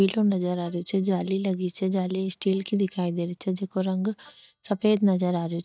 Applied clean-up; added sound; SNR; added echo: neural mask model DeepFilterNet 3.